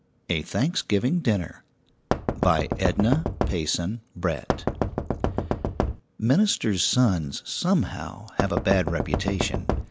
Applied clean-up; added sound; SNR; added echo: none; Knock; 1 dB; none.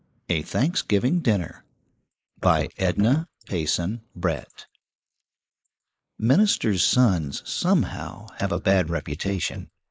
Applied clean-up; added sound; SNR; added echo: neural mask model Resemble Enhance denoiser.